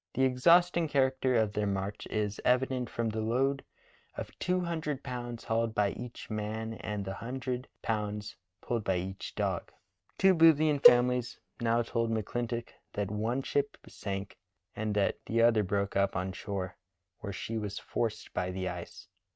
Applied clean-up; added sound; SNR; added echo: neural mask model RNNoise.